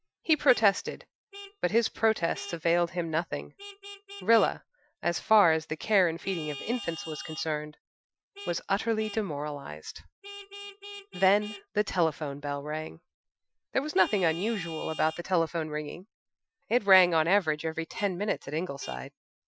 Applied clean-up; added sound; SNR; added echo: classical method Wiener filter.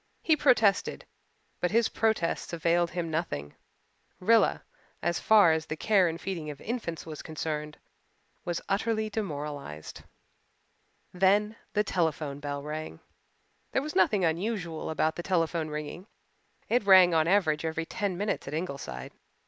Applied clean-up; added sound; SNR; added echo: none; none; none; none.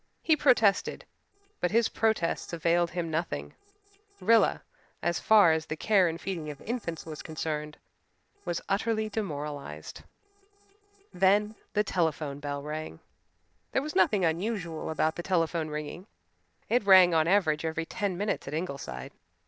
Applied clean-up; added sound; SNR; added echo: neural separator model SepFormer DNS4.